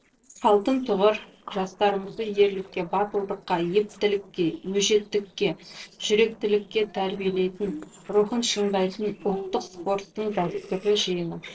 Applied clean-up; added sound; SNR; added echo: neural separator model SepFormer DNS4.